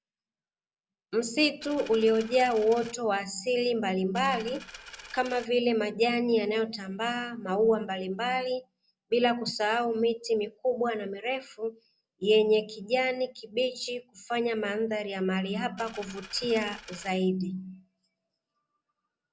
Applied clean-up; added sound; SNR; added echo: none; Coin (dropping); 17 dB; none.